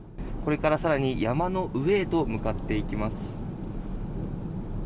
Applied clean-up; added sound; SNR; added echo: none; none; none; none.